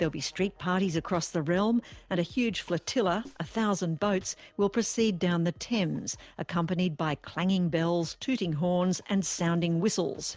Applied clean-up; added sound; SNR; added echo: none; none; none; none.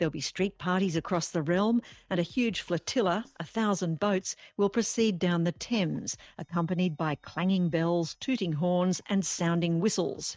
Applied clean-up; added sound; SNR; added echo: neural mask model DeepFilterNet 3.